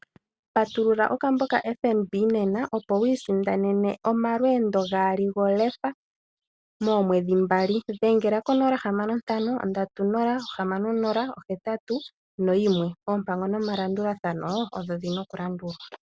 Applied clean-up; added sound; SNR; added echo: none; none; none; none.